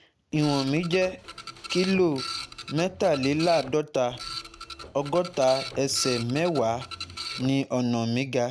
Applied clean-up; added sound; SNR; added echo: none; Printer; 12 dB; none.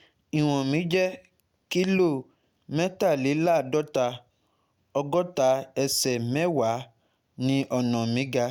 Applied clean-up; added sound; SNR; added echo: none; none; none; none.